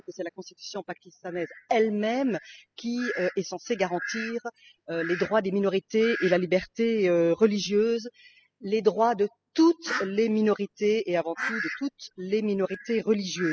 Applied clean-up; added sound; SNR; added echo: classical method spectral subtraction.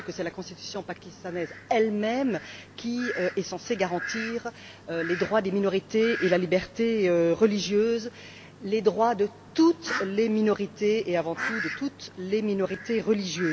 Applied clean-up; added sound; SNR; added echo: none; Fowl; 13 dB; none.